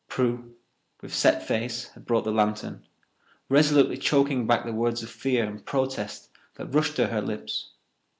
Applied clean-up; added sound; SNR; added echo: none; none; none; none.